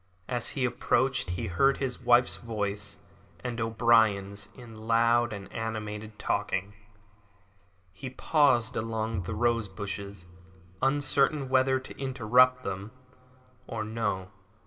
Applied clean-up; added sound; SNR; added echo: none; Bowed string instrument; 12 dB; reverberation time 1.6 s.